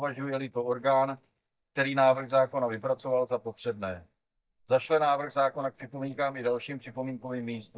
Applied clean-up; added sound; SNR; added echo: neural mask model DeepFilterNet 3.